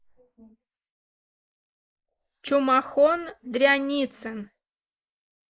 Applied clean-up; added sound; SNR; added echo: neural mask model Resemble Enhance denoiser.